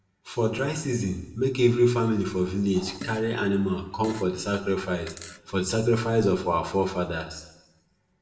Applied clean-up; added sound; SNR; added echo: none; Fart; 19 dB; reverberation time 0.9 s.